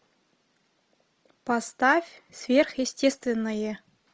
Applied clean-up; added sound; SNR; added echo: none; none; none; none.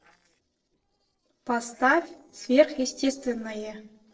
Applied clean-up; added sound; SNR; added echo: neural separator model SepFormer DNS4.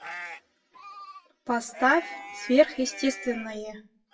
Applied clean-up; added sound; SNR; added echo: classical method WPE with log-MMSE.